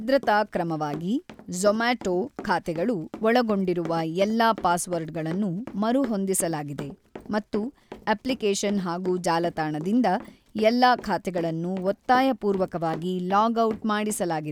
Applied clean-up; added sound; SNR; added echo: none; Run; 18 dB; none.